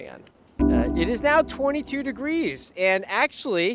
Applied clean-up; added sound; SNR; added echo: none; Organ; 2 dB; none.